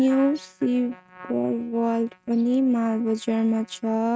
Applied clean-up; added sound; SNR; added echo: neural mask model RNNoise.